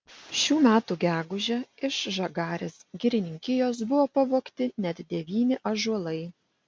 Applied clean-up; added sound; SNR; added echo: none; none; none; none.